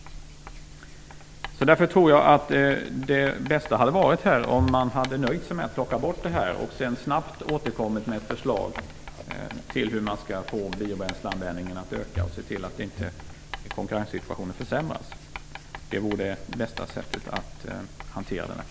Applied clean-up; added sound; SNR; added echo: none; Writing; 15 dB; none.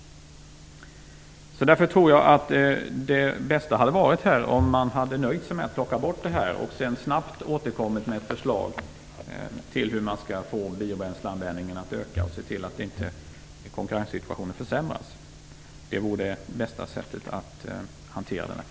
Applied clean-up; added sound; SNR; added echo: none; none; none; none.